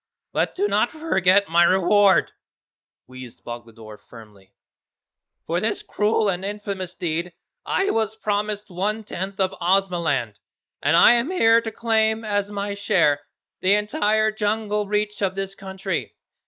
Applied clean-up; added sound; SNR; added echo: neural mask model Resemble Enhance denoiser.